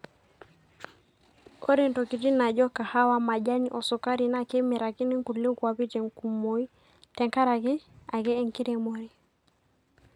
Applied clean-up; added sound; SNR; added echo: none; none; none; none.